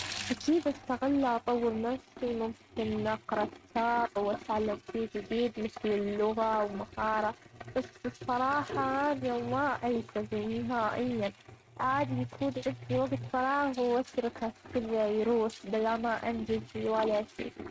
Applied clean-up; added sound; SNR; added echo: neural mask model RNNoise.